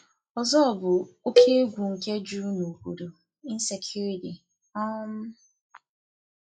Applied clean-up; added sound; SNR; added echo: classical method log-MMSE.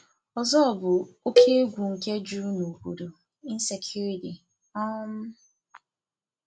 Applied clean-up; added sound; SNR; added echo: none; Cowbell; -4 dB; none.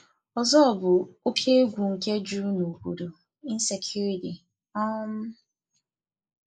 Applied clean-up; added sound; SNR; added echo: neural mask model Resemble Enhance denoiser.